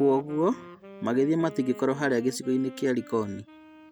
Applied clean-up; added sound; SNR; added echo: none; Wind instrument, woodwind instrument; 18 dB; none.